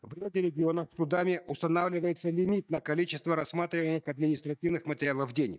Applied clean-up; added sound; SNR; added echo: neural mask model DeepFilterNet 3.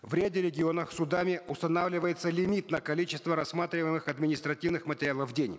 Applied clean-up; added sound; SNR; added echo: none; none; none; none.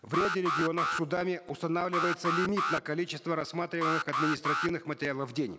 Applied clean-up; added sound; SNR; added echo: none; Alarm; 2 dB; none.